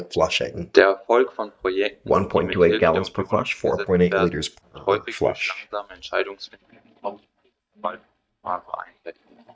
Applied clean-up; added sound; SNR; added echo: neural mask model DeepFilterNet 3.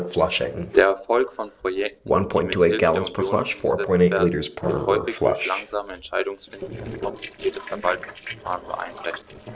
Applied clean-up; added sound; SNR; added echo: neural separator model SepFormer DNS4.